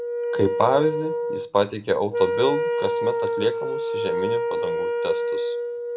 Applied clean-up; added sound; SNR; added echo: none; Wind instrument, woodwind instrument; 0 dB; reverberation time 0.3 s.